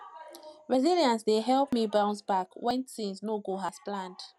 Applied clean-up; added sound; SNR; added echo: none; none; none; none.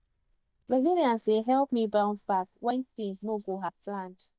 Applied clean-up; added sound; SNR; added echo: neural mask model DeepFilterNet 3.